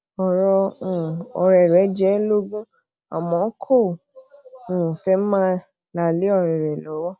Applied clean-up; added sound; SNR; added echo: none; none; none; none.